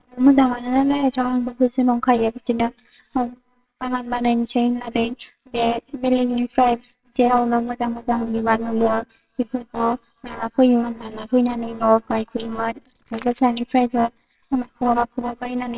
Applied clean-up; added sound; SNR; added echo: neural separator model SepFormer WHAMR!.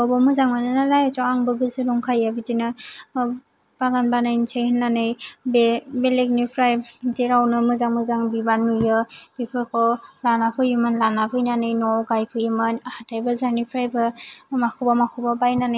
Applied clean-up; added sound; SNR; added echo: none; none; none; none.